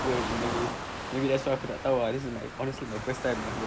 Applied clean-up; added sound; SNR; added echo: none; Waves, surf; 5 dB; none.